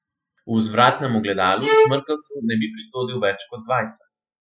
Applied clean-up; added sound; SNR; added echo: classical method spectral subtraction.